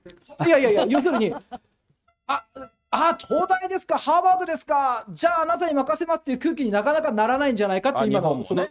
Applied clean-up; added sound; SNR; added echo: neural mask model RNNoise.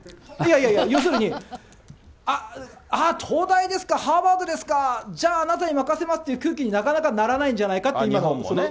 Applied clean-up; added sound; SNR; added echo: none; none; none; none.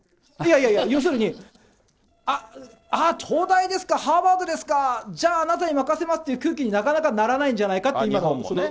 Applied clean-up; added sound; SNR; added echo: neural separator model SepFormer DNS4.